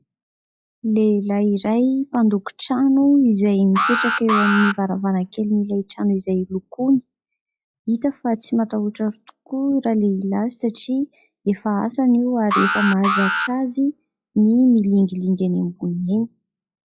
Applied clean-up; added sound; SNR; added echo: classical method log-MMSE.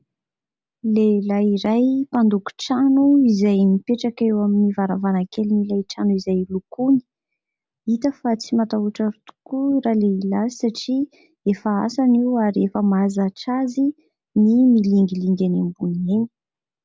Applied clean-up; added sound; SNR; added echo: none; none; none; none.